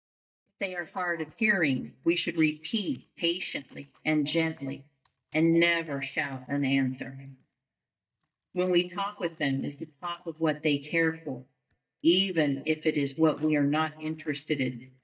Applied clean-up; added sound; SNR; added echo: neural mask model DeepFilterNet 3.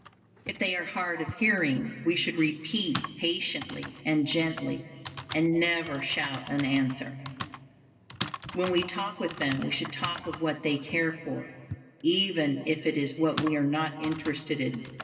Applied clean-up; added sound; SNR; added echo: none; Typing; 12 dB; reverberation time 2.2 s.